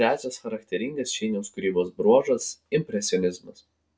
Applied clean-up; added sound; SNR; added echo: none; none; none; none.